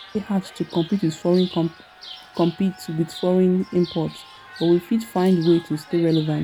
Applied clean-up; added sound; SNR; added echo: none; Chirp, tweet; 19 dB; none.